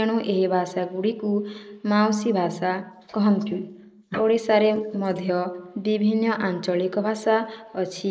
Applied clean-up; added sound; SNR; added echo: neural mask model Resemble Enhance denoiser.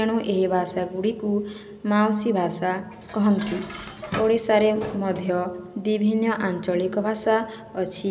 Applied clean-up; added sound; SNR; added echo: none; Dishes, pots, and pans; 18 dB; none.